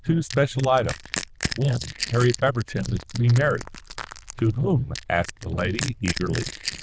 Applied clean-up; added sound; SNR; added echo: neural diffusion model UNIVERSE++.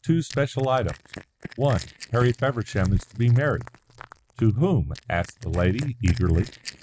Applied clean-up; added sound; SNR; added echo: neural mask model RNNoise.